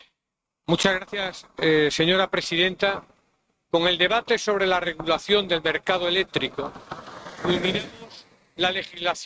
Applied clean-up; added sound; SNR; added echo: neural mask model RNNoise.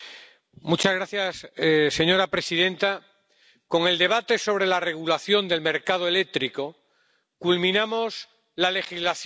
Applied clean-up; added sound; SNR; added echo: none; none; none; none.